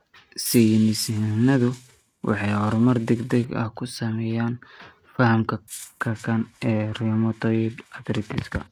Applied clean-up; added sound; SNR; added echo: neural mask model RNNoise.